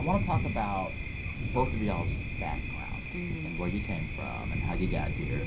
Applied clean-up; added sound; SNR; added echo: none; Thunder; -2 dB; reverberation time 0.3 s.